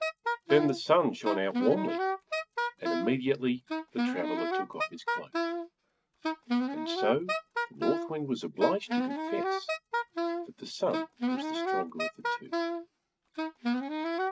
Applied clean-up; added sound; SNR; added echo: neural mask model RNNoise.